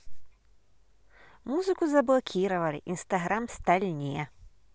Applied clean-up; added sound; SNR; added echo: none; none; none; none.